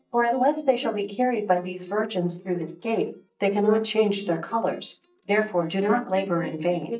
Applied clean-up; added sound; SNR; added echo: neural mask model DeepFilterNet 3.